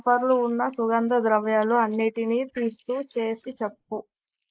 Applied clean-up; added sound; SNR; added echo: neural mask model Resemble Enhance denoiser.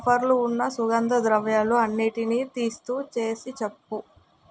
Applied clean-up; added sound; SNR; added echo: none; none; none; none.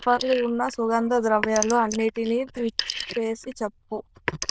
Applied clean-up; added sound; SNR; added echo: neural diffusion model UNIVERSE++.